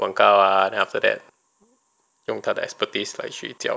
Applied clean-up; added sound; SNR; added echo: none; none; none; none.